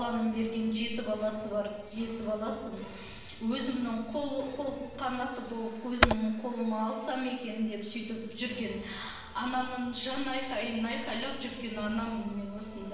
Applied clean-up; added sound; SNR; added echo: none; Computer keyboard; -4 dB; reverberation time 0.9 s.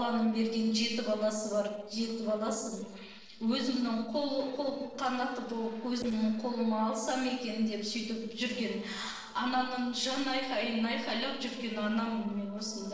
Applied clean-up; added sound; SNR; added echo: neural separator model SepFormer DNS4.